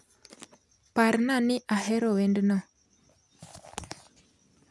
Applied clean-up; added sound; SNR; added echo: none; none; none; none.